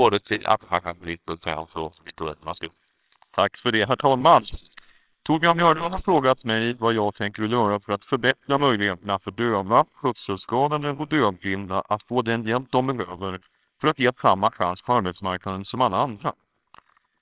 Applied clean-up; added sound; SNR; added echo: neural separator model SepFormer WHAMR!.